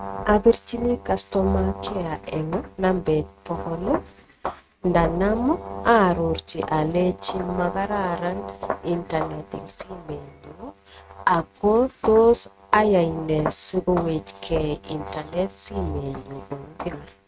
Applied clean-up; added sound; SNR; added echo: neural mask model RNNoise.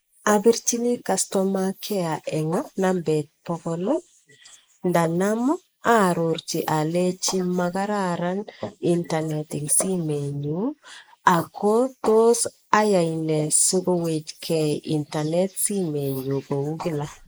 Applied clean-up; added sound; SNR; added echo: neural mask model Resemble Enhance denoiser.